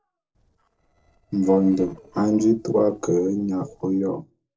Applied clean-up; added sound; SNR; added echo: neural separator model SepFormer DNS4.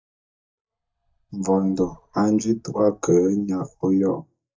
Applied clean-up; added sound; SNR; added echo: neural mask model DeepFilterNet 3.